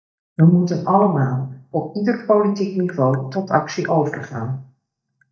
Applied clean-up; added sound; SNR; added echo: neural mask model DeepFilterNet 3.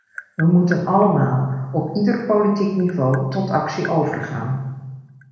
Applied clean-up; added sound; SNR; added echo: none; Tap; 20 dB; reverberation time 1.0 s.